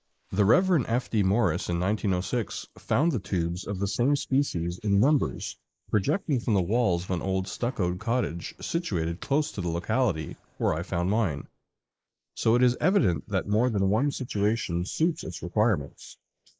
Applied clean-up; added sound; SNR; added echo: neural mask model Resemble Enhance denoiser.